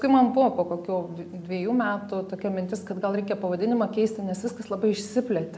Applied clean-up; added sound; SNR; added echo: none; none; none; none.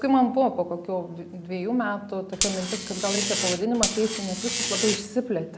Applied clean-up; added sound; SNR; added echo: none; Buzz; 2 dB; none.